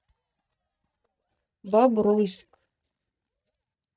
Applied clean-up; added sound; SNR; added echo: neural mask model DeepFilterNet 3.